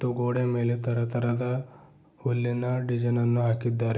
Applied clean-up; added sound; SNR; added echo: none; none; none; none.